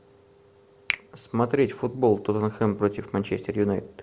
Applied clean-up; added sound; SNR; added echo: none; Finger snapping; 13 dB; none.